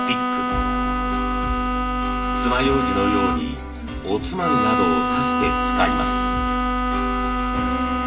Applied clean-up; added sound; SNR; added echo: none; Bowed string instrument; -2 dB; reverberation time 0.4 s.